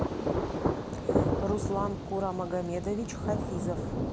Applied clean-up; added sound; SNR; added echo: none; Thunder; -4 dB; none.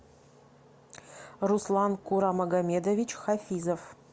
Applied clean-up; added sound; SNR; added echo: none; none; none; none.